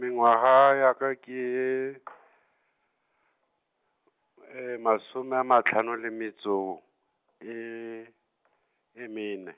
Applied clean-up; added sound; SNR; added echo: none; none; none; none.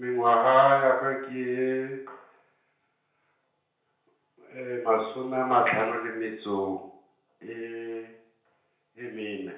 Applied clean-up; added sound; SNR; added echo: none; none; none; reverberation time 0.5 s.